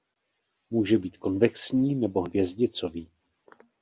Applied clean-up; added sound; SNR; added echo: none; none; none; none.